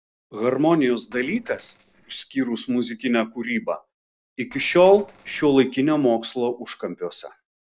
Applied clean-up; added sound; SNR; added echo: neural separator model SepFormer DNS4.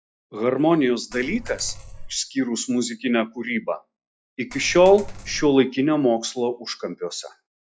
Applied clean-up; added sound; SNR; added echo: classical method log-MMSE.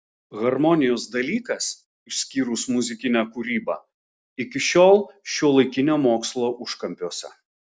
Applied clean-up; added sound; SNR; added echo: none; none; none; none.